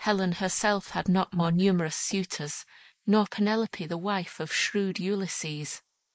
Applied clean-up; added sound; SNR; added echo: neural mask model Resemble Enhance denoiser.